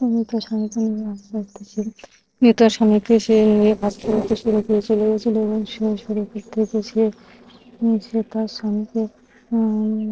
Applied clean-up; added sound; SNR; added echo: neural separator model SepFormer DNS4.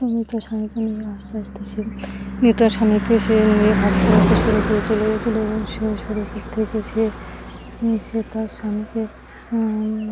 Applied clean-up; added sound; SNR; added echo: none; Car passing by / Engine / Truck; 4 dB; none.